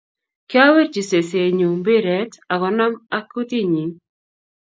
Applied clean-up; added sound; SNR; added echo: none; none; none; none.